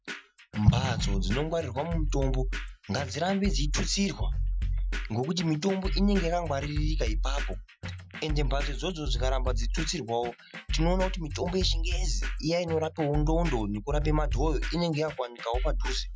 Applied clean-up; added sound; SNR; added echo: classical method Wiener filter.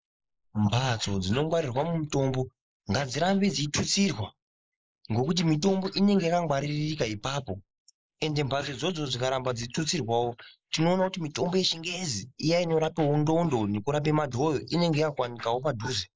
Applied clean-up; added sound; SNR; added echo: neural mask model Resemble Enhance denoiser.